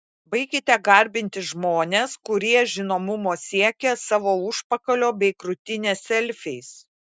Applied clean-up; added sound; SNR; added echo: none; none; none; none.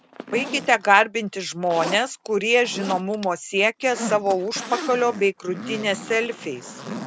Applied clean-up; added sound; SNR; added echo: none; Zipper (clothing); 12 dB; none.